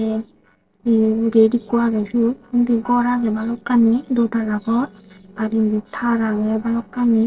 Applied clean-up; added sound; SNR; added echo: neural separator model SepFormer DNS4.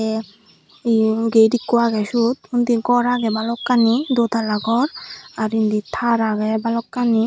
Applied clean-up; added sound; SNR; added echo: none; none; none; none.